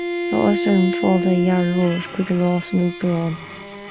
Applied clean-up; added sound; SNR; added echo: none; Bowed string instrument; 7 dB; none.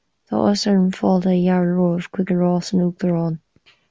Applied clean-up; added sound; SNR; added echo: none; none; none; none.